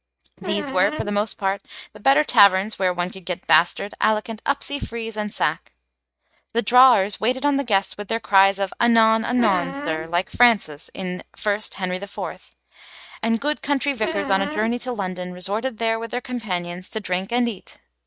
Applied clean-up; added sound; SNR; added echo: neural mask model RNNoise.